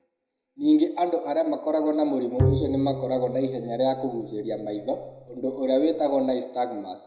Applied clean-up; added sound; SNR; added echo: none; Bowed string instrument; 6 dB; reverberation time 0.7 s.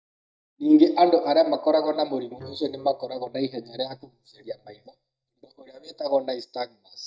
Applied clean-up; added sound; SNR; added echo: neural mask model DeepFilterNet 3.